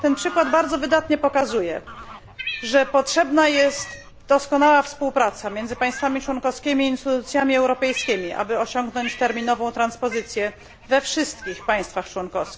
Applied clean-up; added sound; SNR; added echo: none; Bird / Fowl + Cat; 16 dB; none.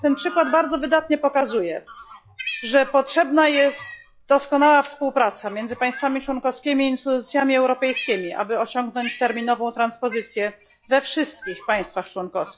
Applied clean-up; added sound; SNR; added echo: classical method log-MMSE.